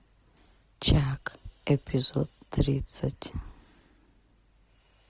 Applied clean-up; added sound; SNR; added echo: none; none; none; none.